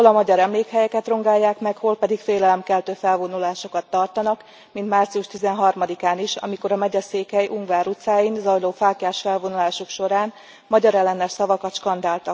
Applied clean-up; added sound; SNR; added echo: none; none; none; none.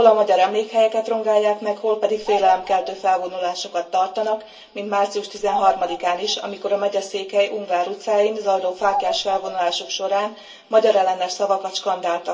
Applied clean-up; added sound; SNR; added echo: none; Bird vocalization, bird call, bird song; 12 dB; reverberation time 0.2 s.